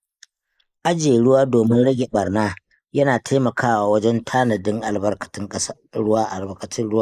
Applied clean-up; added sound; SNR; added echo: neural mask model Resemble Enhance denoiser.